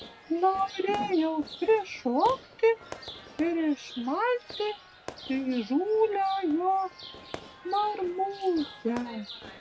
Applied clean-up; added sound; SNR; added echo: none; Fireworks + Chirp, tweet; 16 dB; none.